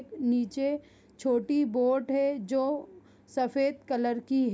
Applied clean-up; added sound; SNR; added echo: none; none; none; none.